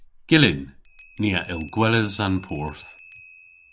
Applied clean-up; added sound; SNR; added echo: none; Bell; 12 dB; none.